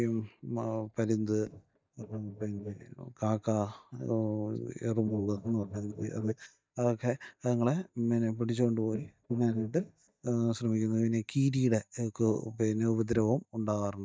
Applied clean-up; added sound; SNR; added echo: neural mask model DeepFilterNet 3.